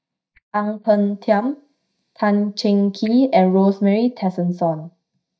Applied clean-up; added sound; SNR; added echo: neural mask model DeepFilterNet 3.